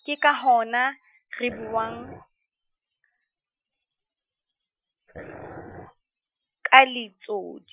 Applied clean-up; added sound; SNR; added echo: classical method Wiener filter.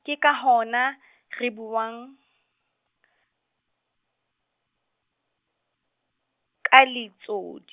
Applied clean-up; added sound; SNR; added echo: none; none; none; none.